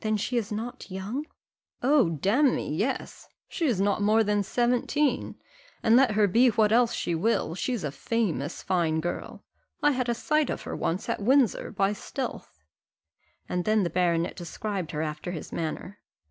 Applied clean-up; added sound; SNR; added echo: none; none; none; none.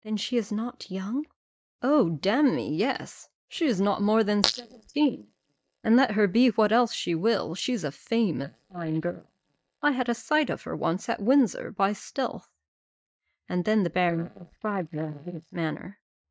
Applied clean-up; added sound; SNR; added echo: neural mask model DeepFilterNet 3.